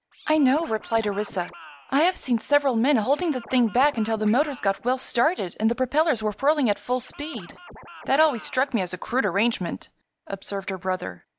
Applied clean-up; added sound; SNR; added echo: none; Scratching (performance technique); 19 dB; none.